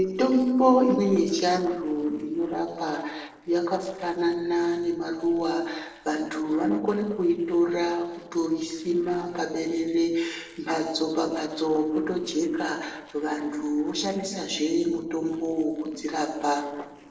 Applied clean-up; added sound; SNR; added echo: neural separator model SepFormer DNS4.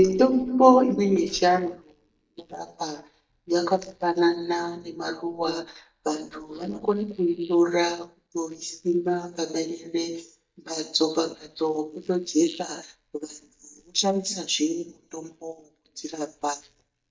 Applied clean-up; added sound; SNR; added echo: neural mask model DeepFilterNet 3.